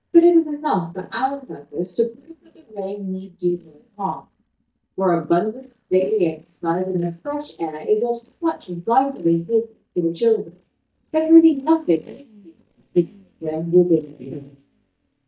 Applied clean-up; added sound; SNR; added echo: neural mask model DeepFilterNet 3.